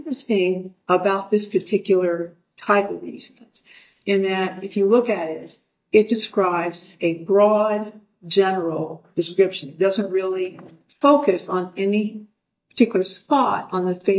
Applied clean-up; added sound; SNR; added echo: neural mask model DeepFilterNet 3.